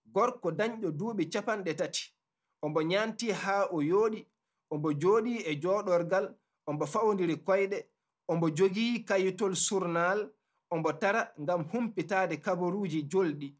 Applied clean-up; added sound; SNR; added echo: none; none; none; none.